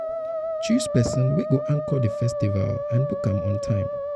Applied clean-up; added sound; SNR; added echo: none; Musical instrument; 4 dB; none.